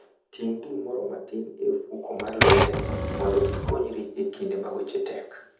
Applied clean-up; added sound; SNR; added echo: none; Typewriter; -3 dB; reverberation time 0.6 s.